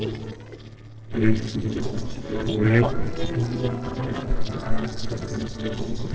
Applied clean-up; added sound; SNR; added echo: neural separator model SepFormer DNS4.